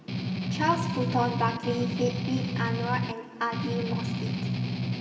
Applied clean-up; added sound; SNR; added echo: none; Strum; -1 dB; reverberation time 2.7 s.